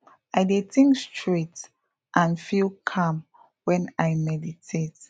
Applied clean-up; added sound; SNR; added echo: none; none; none; none.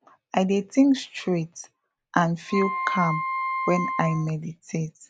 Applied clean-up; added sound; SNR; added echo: none; Wind instrument, woodwind instrument; 4 dB; none.